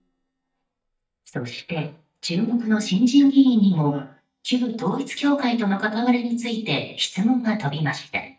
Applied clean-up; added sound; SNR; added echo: neural mask model DeepFilterNet 3.